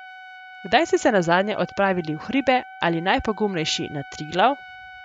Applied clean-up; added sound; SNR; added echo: none; Trumpet; 18 dB; none.